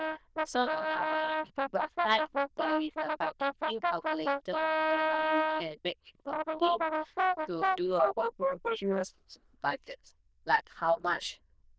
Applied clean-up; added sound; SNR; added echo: neural diffusion model UNIVERSE++.